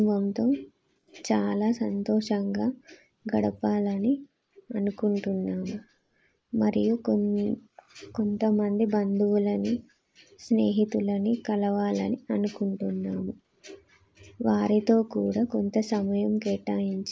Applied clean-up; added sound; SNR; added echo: neural mask model Resemble Enhance denoiser.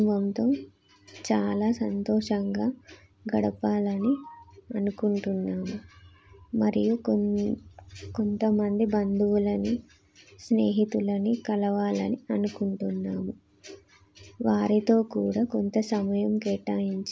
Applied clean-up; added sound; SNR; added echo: none; none; none; none.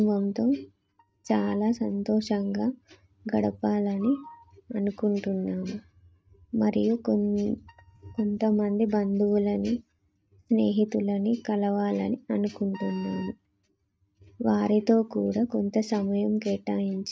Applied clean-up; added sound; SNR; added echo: neural mask model RNNoise.